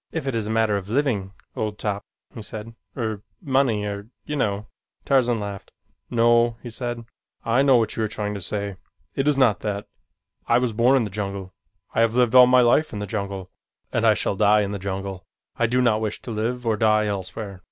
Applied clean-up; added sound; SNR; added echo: none; none; none; none.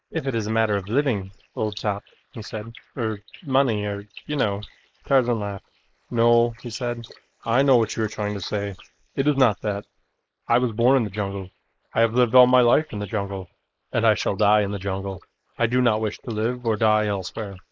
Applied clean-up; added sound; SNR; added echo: neural mask model Resemble Enhance denoiser.